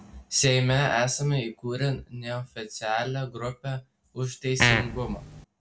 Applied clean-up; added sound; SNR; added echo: none; Fart; -3 dB; none.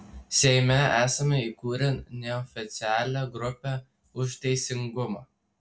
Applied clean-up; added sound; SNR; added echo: none; none; none; none.